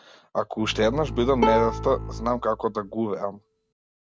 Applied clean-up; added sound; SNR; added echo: none; Bowed string instrument + Bowed string instrument; 5 dB; none.